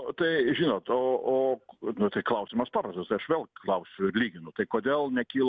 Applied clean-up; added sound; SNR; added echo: none; none; none; none.